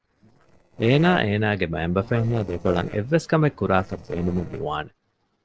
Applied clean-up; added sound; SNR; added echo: neural separator model SepFormer DNS4.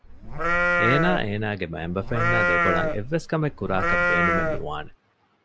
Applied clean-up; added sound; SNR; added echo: none; Livestock, farm animals, working animals; -4 dB; none.